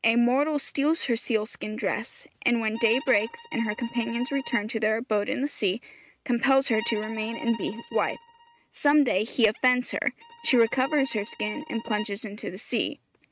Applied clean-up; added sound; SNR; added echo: neural mask model RNNoise.